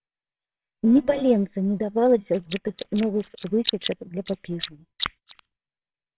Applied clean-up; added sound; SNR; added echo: neural separator model SepFormer WHAMR!.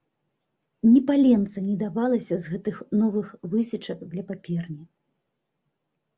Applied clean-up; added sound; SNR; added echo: none; none; none; none.